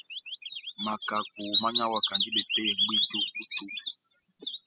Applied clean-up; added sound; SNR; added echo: classical method spectral subtraction.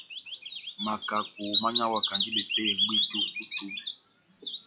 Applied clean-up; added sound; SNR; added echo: classical method log-MMSE.